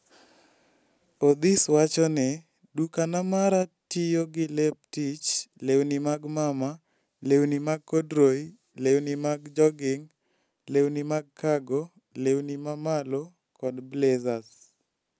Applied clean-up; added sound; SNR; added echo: none; none; none; none.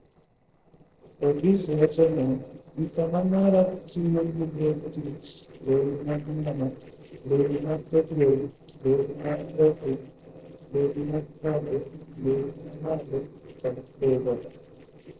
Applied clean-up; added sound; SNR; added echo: neural separator model SepFormer DNS4.